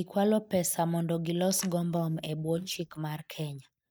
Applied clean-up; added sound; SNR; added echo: neural mask model DeepFilterNet 3.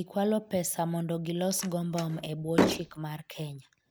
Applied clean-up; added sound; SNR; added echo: none; Slam; 1 dB; none.